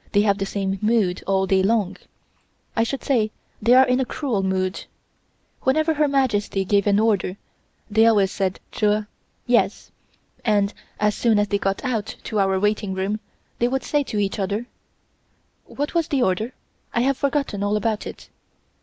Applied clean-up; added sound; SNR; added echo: none; none; none; none.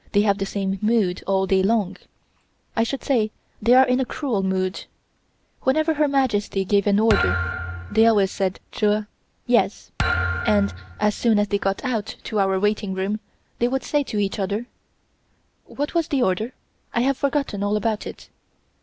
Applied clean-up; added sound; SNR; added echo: none; Thump, thud; 5 dB; none.